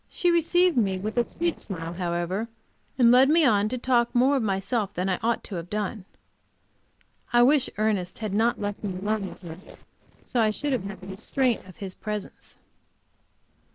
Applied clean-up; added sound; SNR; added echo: neural separator model SepFormer DNS4.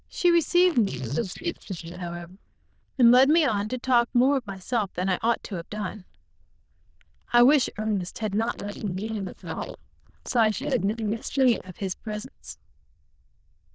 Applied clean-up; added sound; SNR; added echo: neural diffusion model UNIVERSE++.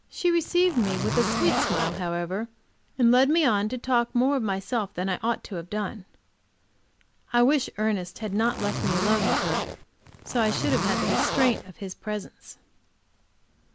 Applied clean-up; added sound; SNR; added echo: none; Zipper (clothing); 1 dB; none.